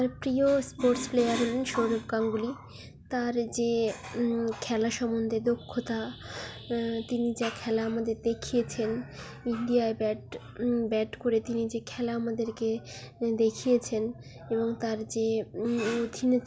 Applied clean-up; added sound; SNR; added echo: none; none; none; none.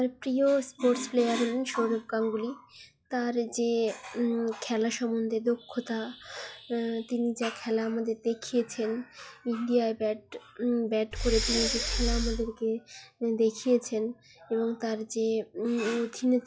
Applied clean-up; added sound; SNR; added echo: classical method log-MMSE.